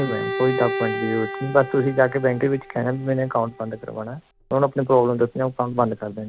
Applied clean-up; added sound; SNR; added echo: none; Bowed string instrument; 10 dB; none.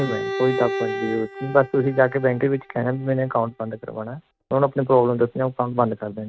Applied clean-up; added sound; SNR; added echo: neural mask model RNNoise.